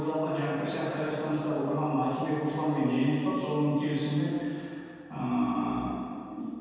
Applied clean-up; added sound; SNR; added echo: none; none; none; reverberation time 2.1 s.